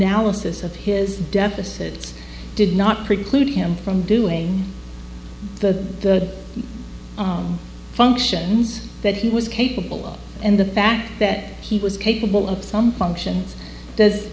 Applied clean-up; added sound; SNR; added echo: none; none; none; none.